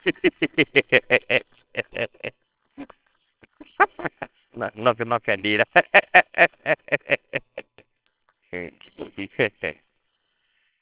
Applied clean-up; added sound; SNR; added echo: neural separator model SepFormer WHAMR!.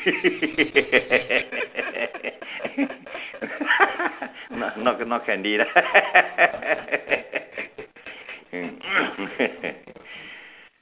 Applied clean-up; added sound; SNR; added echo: none; none; none; none.